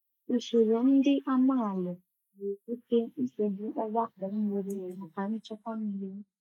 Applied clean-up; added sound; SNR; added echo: neural mask model Resemble Enhance denoiser.